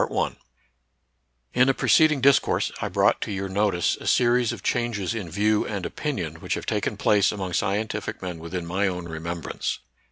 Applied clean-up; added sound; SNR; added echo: none; none; none; none.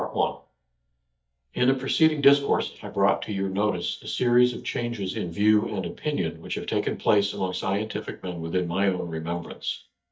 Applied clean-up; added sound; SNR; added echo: neural mask model DeepFilterNet 3.